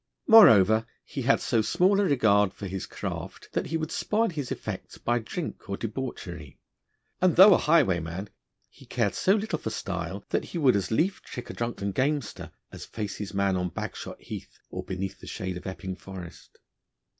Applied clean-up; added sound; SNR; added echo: none; none; none; none.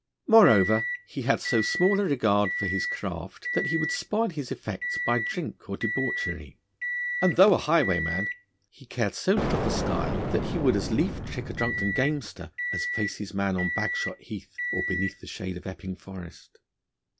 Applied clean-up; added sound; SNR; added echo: none; Microwave oven + Explosion; 4 dB; none.